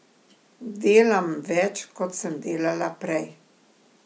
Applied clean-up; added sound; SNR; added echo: none; none; none; none.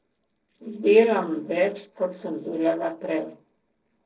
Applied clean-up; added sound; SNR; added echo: neural separator model SepFormer DNS4.